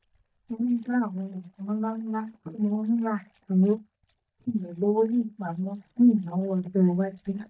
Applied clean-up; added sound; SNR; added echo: neural mask model DeepFilterNet 3.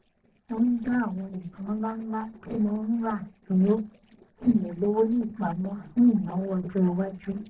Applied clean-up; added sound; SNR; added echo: neural separator model SepFormer DNS4.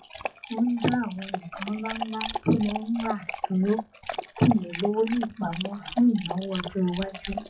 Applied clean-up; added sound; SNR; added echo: classical method WPE with log-MMSE.